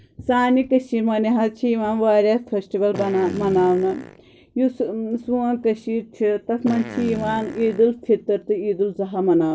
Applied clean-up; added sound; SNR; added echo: none; Fart; 12 dB; none.